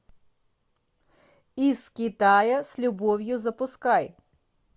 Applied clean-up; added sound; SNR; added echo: none; none; none; none.